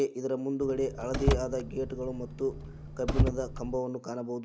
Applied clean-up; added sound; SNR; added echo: none; Car; 0 dB; none.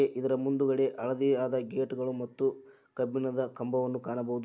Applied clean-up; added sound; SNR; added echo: none; none; none; none.